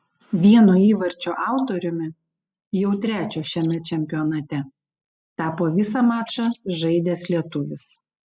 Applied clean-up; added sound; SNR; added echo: classical method spectral subtraction.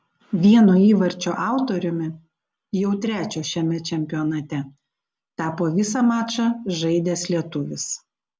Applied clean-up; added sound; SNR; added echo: none; none; none; none.